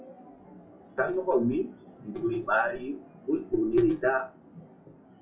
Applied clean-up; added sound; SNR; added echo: classical method WPE with log-MMSE.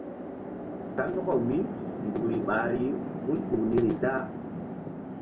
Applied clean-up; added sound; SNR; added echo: none; Chatter / Traffic noise, roadway noise / Train; 5 dB; reverberation time 0.2 s.